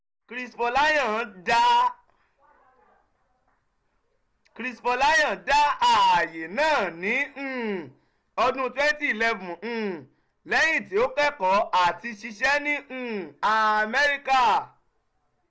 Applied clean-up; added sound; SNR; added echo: none; none; none; none.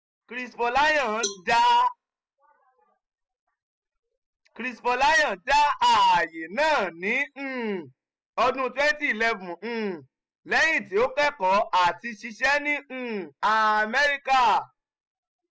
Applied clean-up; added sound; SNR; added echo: classical method spectral subtraction.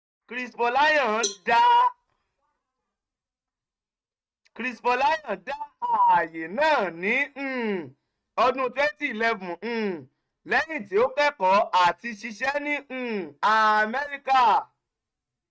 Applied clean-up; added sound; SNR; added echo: neural mask model RNNoise.